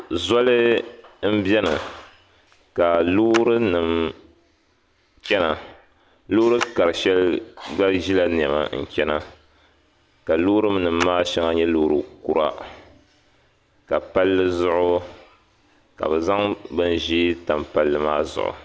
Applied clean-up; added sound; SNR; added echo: none; Clapping; 14 dB; none.